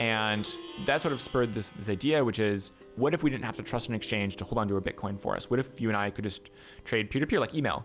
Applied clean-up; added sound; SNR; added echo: none; Plucked string instrument; 18 dB; none.